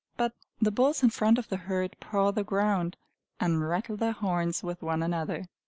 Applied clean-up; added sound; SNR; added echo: none; none; none; none.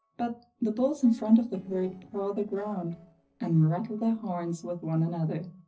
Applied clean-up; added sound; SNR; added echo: neural separator model SepFormer DNS4.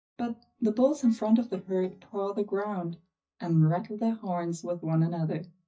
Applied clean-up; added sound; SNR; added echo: neural mask model DeepFilterNet 3.